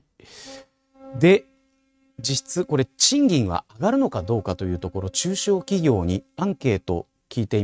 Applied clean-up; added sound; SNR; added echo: neural mask model RNNoise.